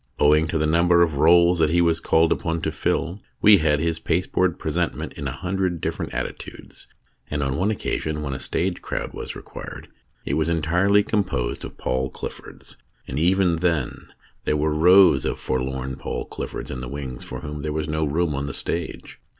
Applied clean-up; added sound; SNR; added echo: none; none; none; none.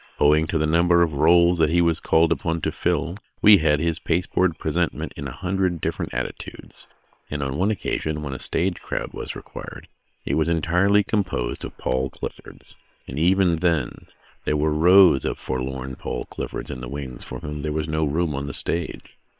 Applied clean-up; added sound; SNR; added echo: neural separator model SepFormer WHAM!.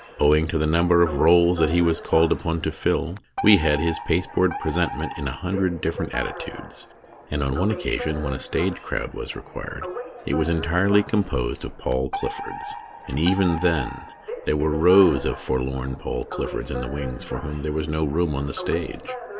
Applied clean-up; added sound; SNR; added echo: none; Alarm; 12 dB; none.